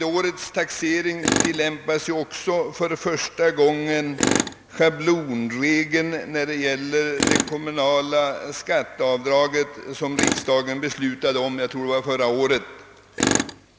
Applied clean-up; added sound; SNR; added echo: none; Tools; 7 dB; none.